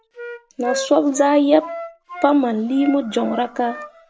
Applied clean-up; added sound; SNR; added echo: none; Wind instrument, woodwind instrument; 13 dB; none.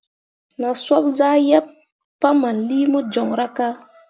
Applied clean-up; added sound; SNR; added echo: none; none; none; none.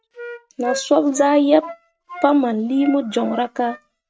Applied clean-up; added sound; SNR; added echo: neural mask model RNNoise.